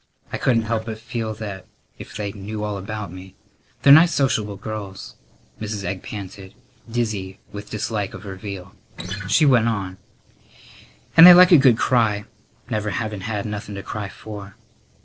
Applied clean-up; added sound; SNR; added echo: neural separator model SepFormer DNS4.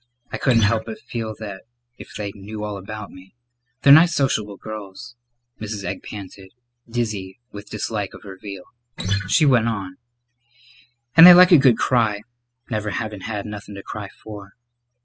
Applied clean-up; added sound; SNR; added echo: classical method spectral subtraction.